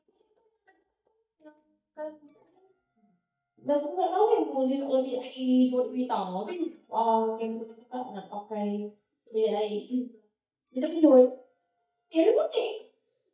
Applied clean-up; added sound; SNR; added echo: neural mask model DeepFilterNet 3.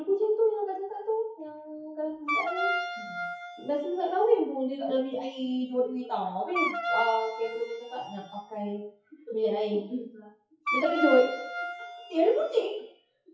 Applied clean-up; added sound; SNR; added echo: classical method WPE with log-MMSE.